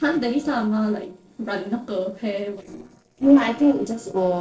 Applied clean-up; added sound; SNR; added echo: neural separator model SepFormer DNS4.